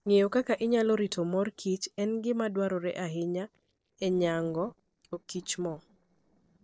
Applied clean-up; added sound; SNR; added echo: neural separator model SepFormer DNS4.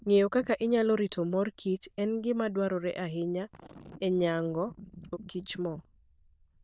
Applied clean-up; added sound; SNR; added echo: neural diffusion model UNIVERSE++.